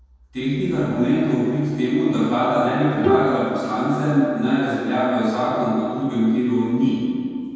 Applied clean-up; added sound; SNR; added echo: none; Bowed string instrument; 7 dB; reverberation time 2.1 s.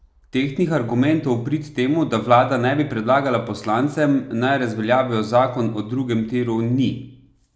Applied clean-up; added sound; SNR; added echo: none; none; none; none.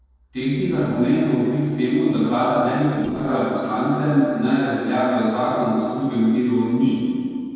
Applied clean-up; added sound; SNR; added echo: neural separator model SepFormer DNS4.